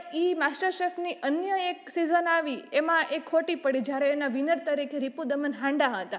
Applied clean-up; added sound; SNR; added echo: none; none; none; none.